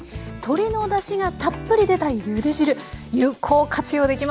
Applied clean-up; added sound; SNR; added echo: none; none; none; none.